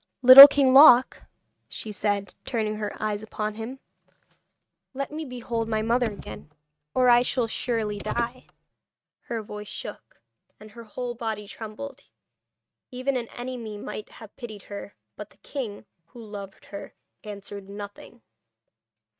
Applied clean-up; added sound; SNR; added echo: neural mask model RNNoise.